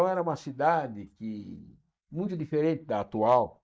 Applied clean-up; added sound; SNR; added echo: neural mask model Resemble Enhance denoiser.